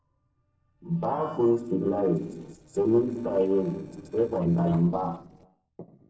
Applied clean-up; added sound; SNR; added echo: neural separator model SepFormer DNS4.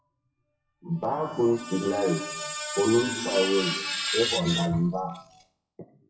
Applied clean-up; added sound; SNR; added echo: classical method WPE with log-MMSE.